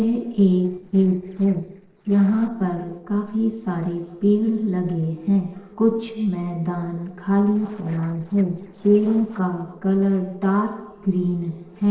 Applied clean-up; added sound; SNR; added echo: neural separator model SepFormer DNS4.